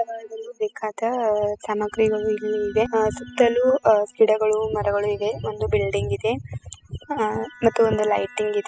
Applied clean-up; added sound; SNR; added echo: classical method spectral subtraction.